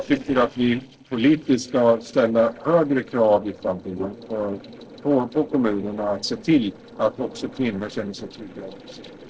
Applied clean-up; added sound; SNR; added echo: neural separator model SepFormer DNS4.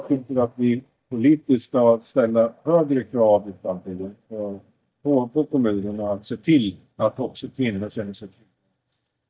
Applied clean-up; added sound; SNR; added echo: neural mask model DeepFilterNet 3.